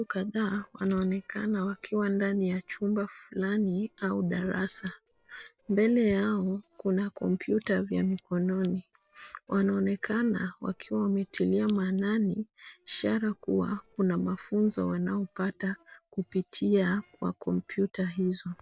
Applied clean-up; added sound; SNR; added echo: neural separator model SepFormer DNS4.